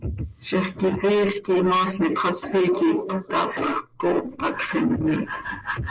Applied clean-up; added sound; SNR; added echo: neural mask model Resemble Enhance denoiser.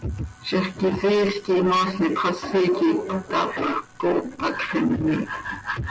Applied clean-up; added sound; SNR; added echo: none; none; none; none.